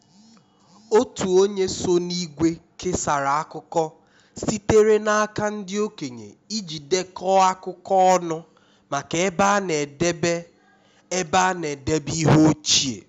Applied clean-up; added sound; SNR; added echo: none; none; none; none.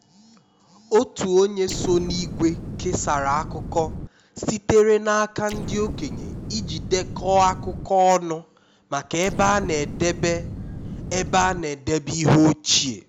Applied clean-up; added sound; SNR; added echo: none; Explosion; 9 dB; none.